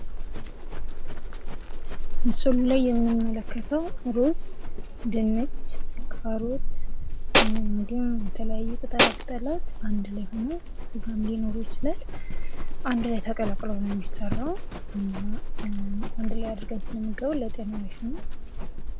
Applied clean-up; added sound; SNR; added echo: none; Tools + Livestock, farm animals, working animals; -4 dB; none.